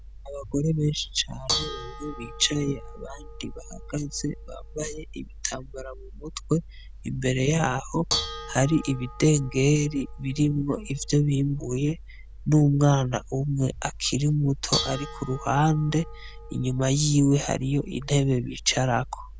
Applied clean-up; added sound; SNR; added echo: none; Dishes, pots, and pans / Bell; 12 dB; none.